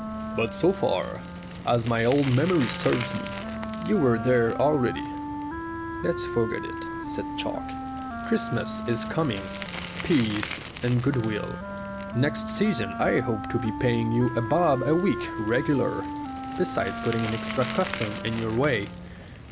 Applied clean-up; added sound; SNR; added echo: none; Wind instrument, woodwind instrument + Bicycle; 6 dB; none.